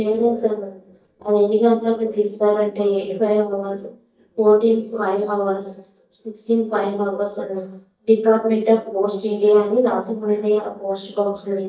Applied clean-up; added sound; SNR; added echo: neural mask model DeepFilterNet 3.